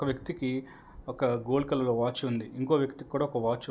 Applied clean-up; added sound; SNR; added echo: none; none; none; none.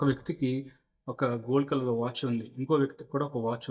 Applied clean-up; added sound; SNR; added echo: neural mask model DeepFilterNet 3.